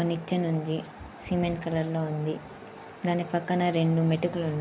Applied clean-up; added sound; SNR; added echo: none; none; none; none.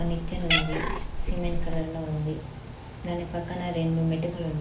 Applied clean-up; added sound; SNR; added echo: none; Cat; 0 dB; reverberation time 0.4 s.